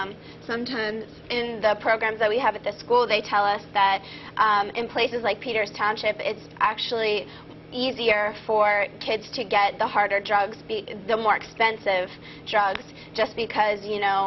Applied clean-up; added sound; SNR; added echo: none; none; none; none.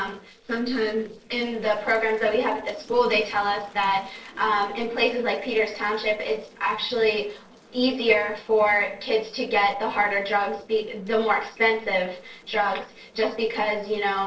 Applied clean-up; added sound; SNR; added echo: neural separator model SepFormer DNS4.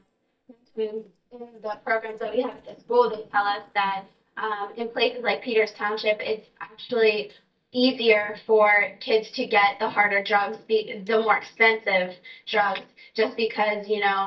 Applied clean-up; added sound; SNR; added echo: neural mask model DeepFilterNet 3.